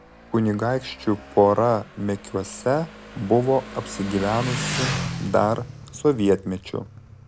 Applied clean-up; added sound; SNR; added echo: none; Motorcycle; 11 dB; none.